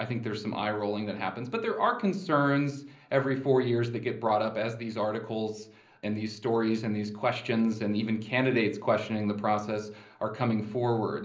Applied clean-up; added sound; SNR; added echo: none; none; none; reverberation time 0.5 s.